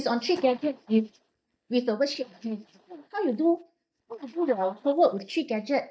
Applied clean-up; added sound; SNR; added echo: neural mask model DeepFilterNet 3.